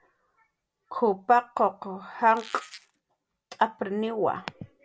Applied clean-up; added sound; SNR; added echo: none; Squeak; 19 dB; none.